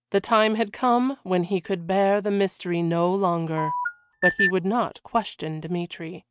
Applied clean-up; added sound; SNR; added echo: neural mask model RNNoise.